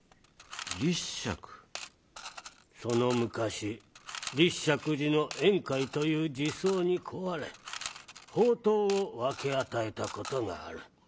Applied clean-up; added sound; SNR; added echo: none; Coin (dropping) / Mechanisms; 15 dB; none.